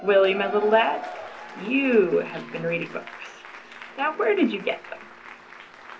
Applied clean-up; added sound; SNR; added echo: none; Applause / Crowd / Cheering; 14 dB; reverberation time 0.3 s.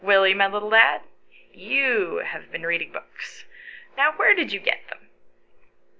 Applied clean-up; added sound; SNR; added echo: none; none; none; none.